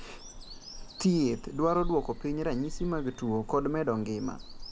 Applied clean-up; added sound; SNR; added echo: none; Bird vocalization, bird call, bird song; 9 dB; none.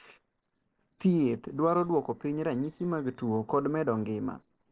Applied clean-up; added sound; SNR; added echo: neural separator model SepFormer DNS4.